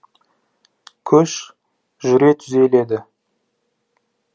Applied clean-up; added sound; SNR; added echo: none; none; none; none.